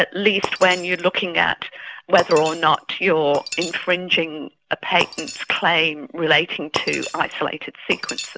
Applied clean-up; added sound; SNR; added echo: none; Shatter; 13 dB; none.